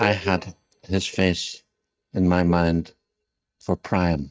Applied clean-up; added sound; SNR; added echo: neural mask model DeepFilterNet 3.